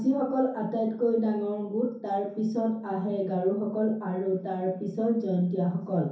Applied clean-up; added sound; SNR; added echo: none; none; none; reverberation time 0.6 s.